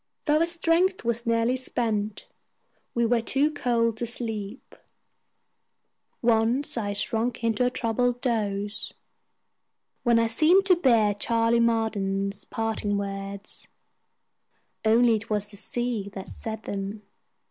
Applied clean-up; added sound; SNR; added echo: none; Thump, thud; 18 dB; none.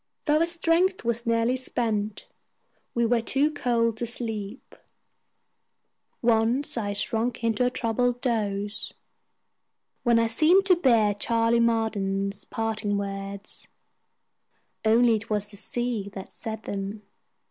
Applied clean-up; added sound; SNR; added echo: none; none; none; none.